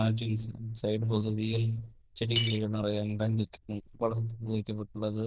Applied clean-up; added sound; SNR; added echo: neural diffusion model UNIVERSE++.